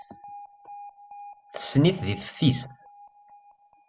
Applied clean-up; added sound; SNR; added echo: none; Alarm; 18 dB; none.